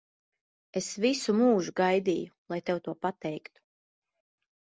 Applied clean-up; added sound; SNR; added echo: none; none; none; none.